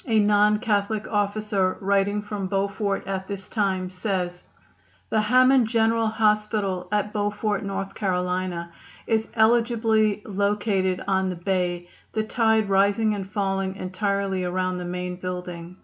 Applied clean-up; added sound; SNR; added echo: none; none; none; none.